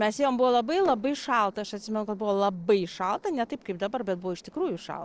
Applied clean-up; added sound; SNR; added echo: neural separator model SepFormer DNS4.